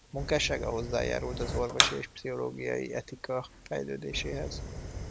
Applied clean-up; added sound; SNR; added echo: none; Fire; 2 dB; none.